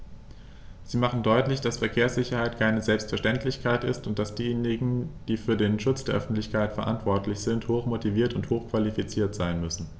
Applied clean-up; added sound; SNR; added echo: none; none; none; none.